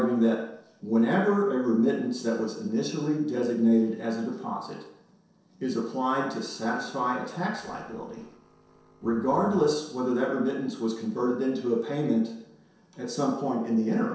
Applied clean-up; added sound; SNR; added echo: neural separator model SepFormer DNS4.